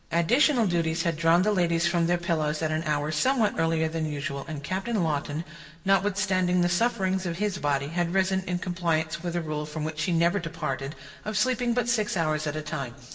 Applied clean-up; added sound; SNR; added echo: none; none; none; reverberation time 0.9 s.